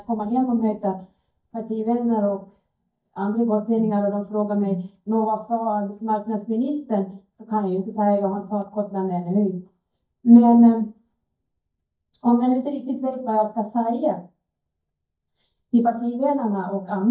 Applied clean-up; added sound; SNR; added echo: neural mask model DeepFilterNet 3.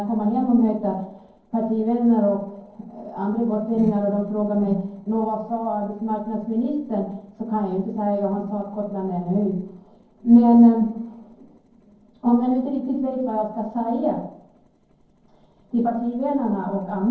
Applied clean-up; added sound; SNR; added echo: neural separator model SepFormer DNS4.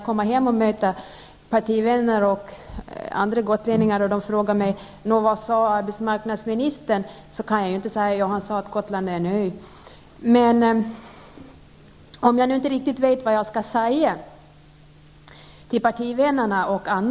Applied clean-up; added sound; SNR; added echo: none; none; none; none.